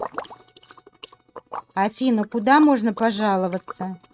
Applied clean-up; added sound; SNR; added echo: neural mask model RNNoise.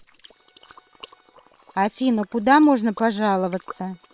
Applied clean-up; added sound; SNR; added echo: neural separator model SepFormer WHAM!.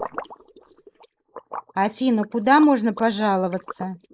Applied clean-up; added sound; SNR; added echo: neural mask model Resemble Enhance denoiser.